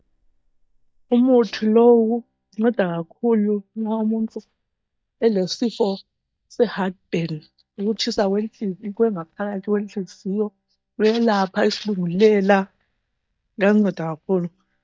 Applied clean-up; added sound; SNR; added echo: neural mask model DeepFilterNet 3.